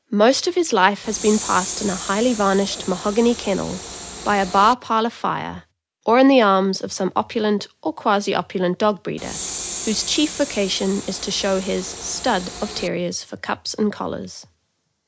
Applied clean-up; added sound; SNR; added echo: none; Train; 11 dB; none.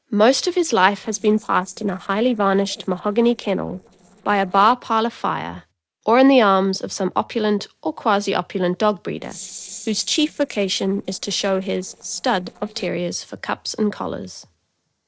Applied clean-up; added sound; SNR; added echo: neural separator model SepFormer DNS4.